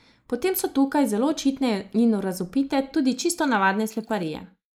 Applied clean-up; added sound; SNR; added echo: neural mask model Resemble Enhance denoiser.